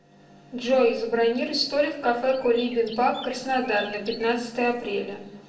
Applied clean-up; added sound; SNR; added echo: none; Chirp, tweet; 19 dB; reverberation time 0.6 s.